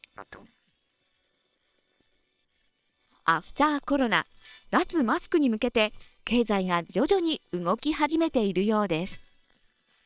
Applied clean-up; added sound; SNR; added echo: neural separator model SepFormer WHAM!.